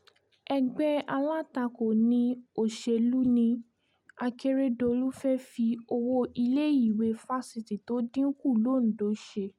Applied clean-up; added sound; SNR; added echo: none; none; none; none.